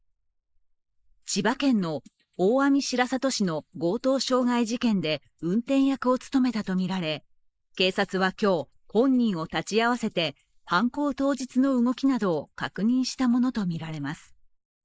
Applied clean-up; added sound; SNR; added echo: neural mask model Resemble Enhance denoiser.